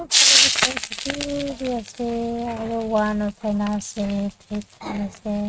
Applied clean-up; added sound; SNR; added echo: neural mask model RNNoise.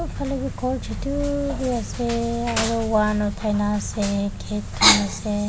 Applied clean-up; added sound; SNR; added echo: none; none; none; none.